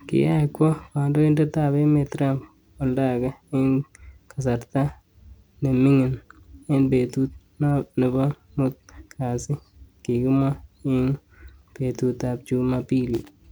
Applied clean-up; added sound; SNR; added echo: none; none; none; none.